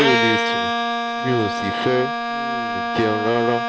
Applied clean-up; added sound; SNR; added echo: none; Bowed string instrument; -2 dB; none.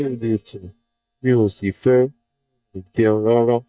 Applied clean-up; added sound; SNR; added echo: neural mask model DeepFilterNet 3.